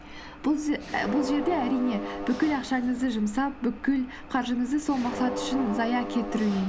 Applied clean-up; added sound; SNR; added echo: none; Mechanisms; 8 dB; none.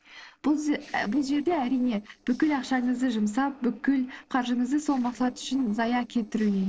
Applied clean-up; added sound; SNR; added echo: neural separator model SepFormer DNS4.